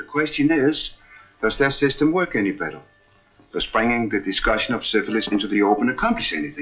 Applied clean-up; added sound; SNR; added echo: classical method WPE with log-MMSE.